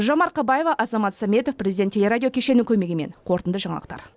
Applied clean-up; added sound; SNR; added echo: none; none; none; none.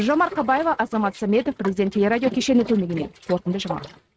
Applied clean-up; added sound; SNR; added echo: neural mask model RNNoise.